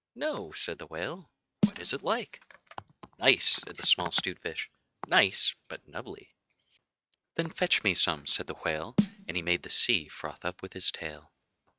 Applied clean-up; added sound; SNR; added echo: neural mask model RNNoise.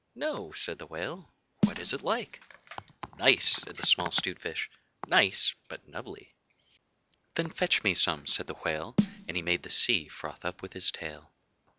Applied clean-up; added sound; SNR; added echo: none; Snare drum; 5 dB; none.